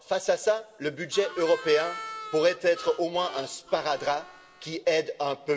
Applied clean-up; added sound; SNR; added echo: none; Harmonica; 14 dB; reverberation time 2.1 s.